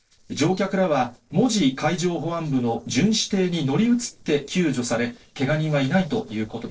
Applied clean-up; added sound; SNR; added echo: neural separator model SepFormer DNS4.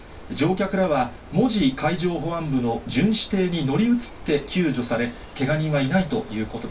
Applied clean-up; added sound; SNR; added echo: none; Bird; 17 dB; reverberation time 0.2 s.